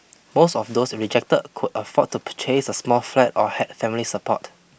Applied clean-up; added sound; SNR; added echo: none; none; none; none.